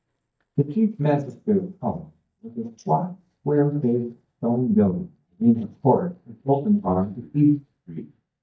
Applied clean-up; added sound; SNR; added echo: neural mask model DeepFilterNet 3.